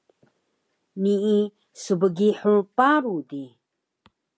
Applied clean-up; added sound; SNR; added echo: none; none; none; none.